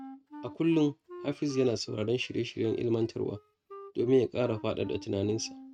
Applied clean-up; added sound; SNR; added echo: neural mask model RNNoise.